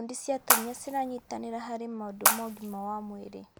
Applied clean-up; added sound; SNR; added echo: none; Water / Splash, splatter; -4 dB; none.